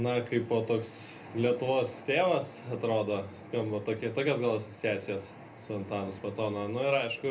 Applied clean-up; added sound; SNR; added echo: none; none; none; reverberation time 0.3 s.